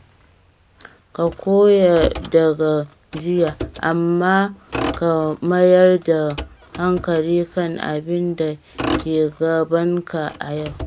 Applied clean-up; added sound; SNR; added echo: none; Motor vehicle (road); 13 dB; none.